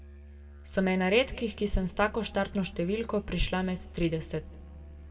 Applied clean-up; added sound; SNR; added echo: none; Musical instrument; 17 dB; reverberation time 1.7 s.